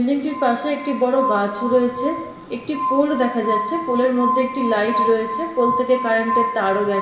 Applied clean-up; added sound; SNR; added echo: none; Glass; 5 dB; reverberation time 1.2 s.